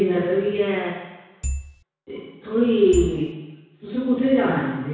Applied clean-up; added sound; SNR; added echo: none; Marimba, xylophone / Wood; 5 dB; reverberation time 1.1 s.